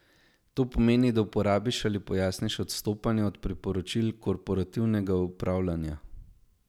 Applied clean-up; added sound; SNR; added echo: none; none; none; none.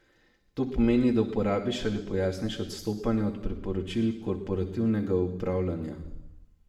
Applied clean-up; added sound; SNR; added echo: none; none; none; reverberation time 1.0 s.